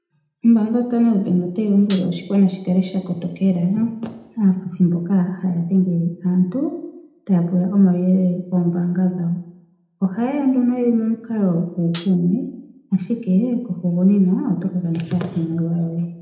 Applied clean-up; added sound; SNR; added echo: none; Hi-hat; 9 dB; reverberation time 0.7 s.